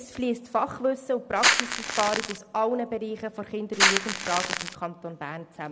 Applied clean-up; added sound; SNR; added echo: none; Crackle; -4 dB; none.